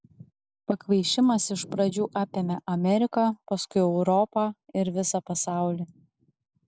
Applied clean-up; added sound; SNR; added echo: none; none; none; none.